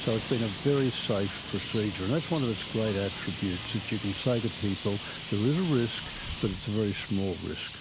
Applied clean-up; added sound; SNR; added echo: none; Traffic noise, roadway noise; 9 dB; none.